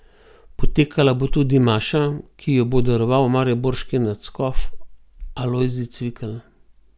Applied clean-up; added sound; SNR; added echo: none; none; none; none.